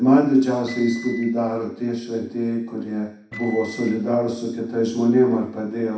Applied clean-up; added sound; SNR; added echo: none; Microwave oven; 16 dB; reverberation time 0.6 s.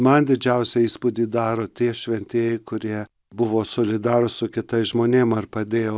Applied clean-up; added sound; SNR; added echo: none; none; none; none.